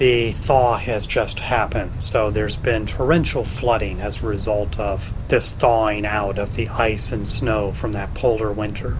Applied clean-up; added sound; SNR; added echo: none; Wind; 6 dB; none.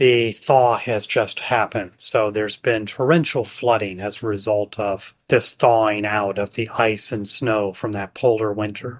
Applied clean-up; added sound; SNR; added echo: neural mask model DeepFilterNet 3.